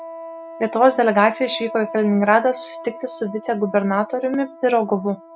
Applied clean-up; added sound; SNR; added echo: none; Wind instrument, woodwind instrument; 16 dB; none.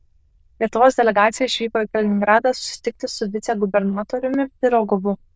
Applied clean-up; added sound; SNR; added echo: neural diffusion model UNIVERSE++.